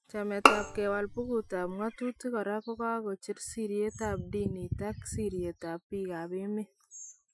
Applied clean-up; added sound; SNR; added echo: classical method Wiener filter.